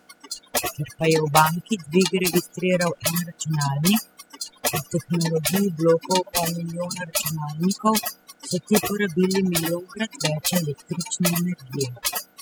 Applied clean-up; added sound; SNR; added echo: classical method spectral subtraction.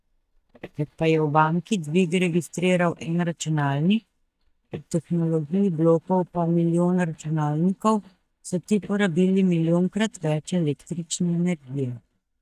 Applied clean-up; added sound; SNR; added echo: neural mask model DeepFilterNet 3.